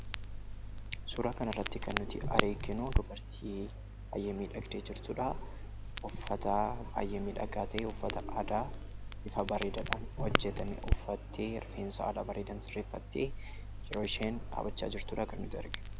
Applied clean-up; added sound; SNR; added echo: none; Crackle; 0 dB; none.